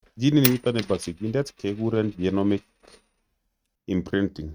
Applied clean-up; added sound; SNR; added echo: neural mask model RNNoise.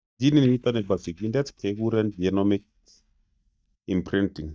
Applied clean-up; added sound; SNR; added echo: neural mask model DeepFilterNet 3.